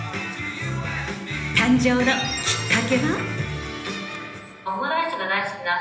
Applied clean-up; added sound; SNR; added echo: none; none; none; reverberation time 1.0 s.